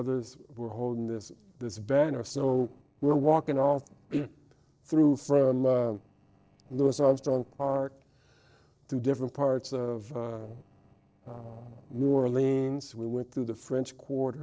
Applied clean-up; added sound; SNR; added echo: neural separator model SepFormer DNS4.